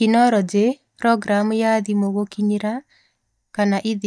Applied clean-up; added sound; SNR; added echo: neural mask model DeepFilterNet 3.